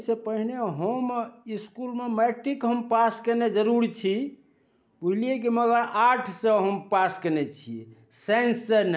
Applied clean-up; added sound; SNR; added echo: none; none; none; none.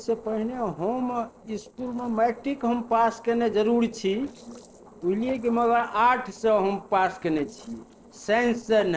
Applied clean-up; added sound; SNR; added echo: neural separator model SepFormer DNS4.